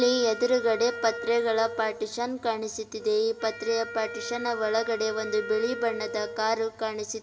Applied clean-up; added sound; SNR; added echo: none; Wind instrument, woodwind instrument; 11 dB; reverberation time 0.5 s.